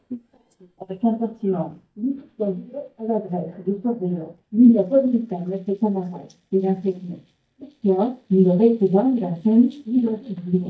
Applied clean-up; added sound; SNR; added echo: neural mask model DeepFilterNet 3.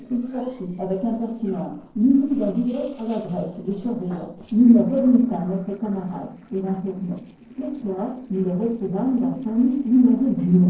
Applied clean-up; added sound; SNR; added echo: neural separator model SepFormer DNS4.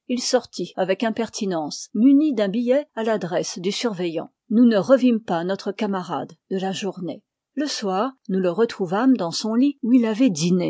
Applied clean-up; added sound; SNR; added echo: none; none; none; none.